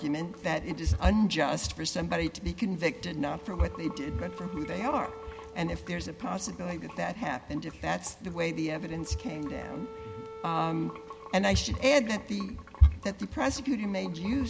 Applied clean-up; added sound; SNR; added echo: none; Wind instrument, woodwind instrument + Sink (filling or washing) / Water; 16 dB; none.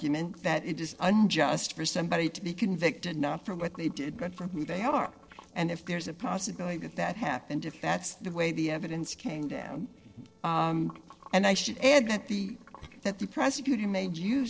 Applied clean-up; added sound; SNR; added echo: neural separator model SepFormer DNS4.